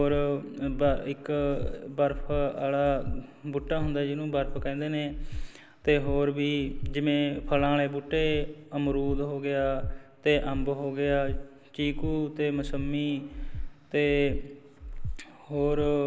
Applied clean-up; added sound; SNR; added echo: none; Breathing; 6 dB; none.